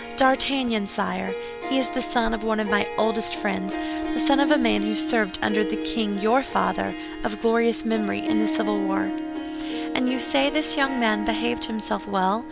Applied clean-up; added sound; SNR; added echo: none; Harp; 5 dB; none.